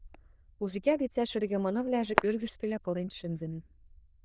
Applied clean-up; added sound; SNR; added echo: neural diffusion model UNIVERSE++.